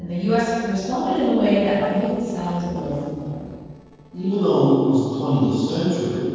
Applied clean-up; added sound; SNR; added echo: neural separator model SepFormer DNS4.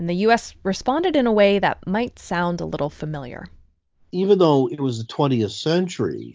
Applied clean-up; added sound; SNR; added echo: none; none; none; none.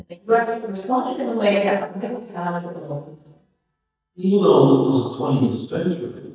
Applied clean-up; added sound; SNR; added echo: neural mask model DeepFilterNet 3.